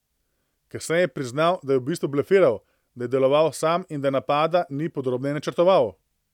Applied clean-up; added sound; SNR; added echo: none; none; none; none.